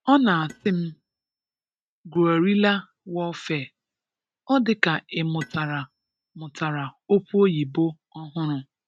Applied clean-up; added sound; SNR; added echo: neural mask model RNNoise.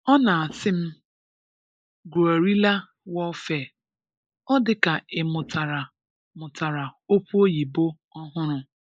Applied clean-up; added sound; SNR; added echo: neural mask model Resemble Enhance denoiser.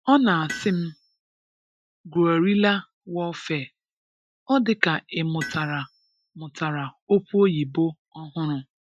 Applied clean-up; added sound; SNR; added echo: classical method Wiener filter.